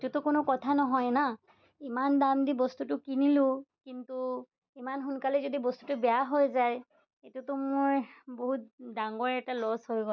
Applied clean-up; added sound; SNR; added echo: none; none; none; none.